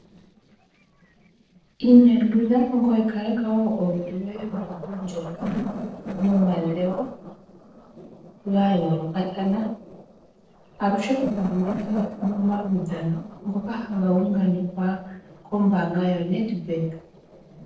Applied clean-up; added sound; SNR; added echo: neural separator model SepFormer DNS4.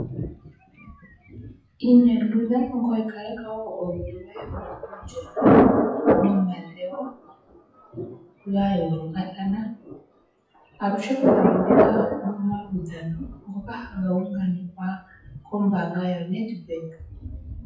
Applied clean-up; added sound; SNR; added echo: classical method WPE with log-MMSE.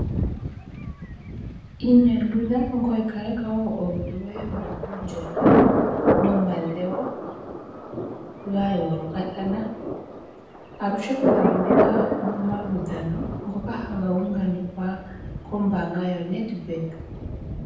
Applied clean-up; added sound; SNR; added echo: none; Thunder; 0 dB; reverberation time 0.9 s.